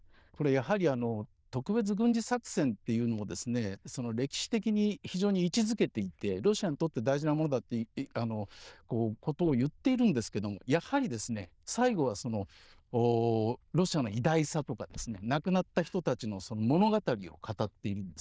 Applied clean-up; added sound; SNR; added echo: neural diffusion model UNIVERSE++.